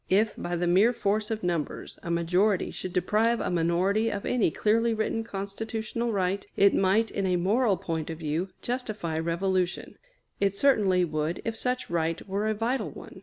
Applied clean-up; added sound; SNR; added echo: none; none; none; none.